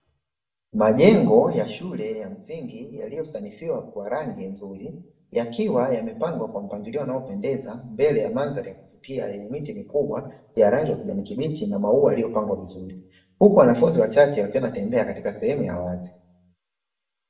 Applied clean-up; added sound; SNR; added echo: none; none; none; reverberation time 0.5 s.